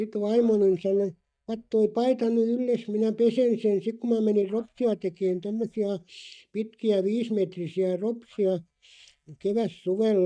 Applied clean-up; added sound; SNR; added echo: neural mask model DeepFilterNet 3.